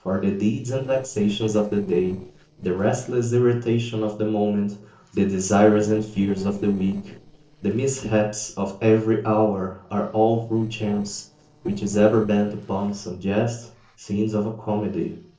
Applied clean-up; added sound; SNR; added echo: neural separator model SepFormer DNS4.